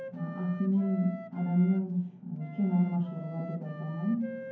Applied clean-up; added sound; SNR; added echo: none; Wind instrument, woodwind instrument; 16 dB; reverberation time 0.9 s.